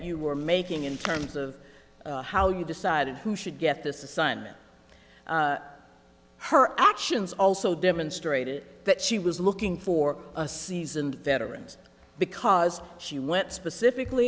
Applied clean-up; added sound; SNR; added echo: none; Chewing, mastication; 14 dB; none.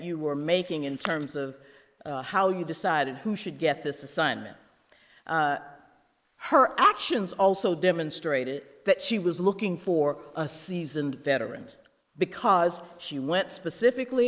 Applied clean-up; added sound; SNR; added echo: neural mask model Resemble Enhance denoiser.